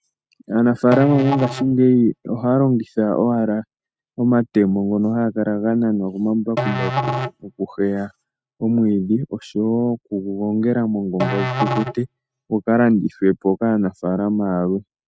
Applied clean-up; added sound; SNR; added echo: neural mask model RNNoise.